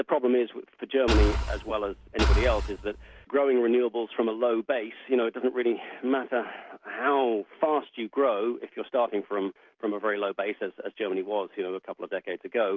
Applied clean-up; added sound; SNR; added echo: none; Engine / Car; -1 dB; none.